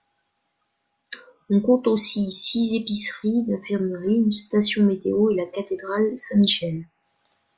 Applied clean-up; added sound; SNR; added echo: none; none; none; none.